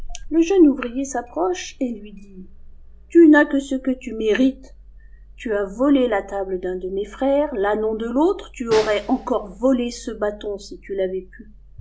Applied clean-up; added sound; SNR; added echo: none; Engine starting + Snare drum; 18 dB; none.